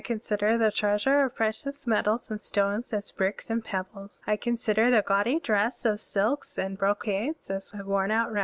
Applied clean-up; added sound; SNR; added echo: none; none; none; none.